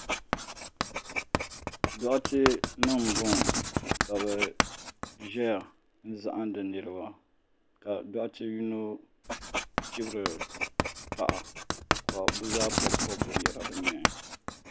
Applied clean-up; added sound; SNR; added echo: none; Writing; -1 dB; none.